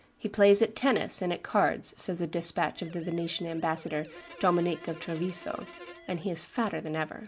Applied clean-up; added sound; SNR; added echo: none; Bowed string instrument + Siren; 19 dB; none.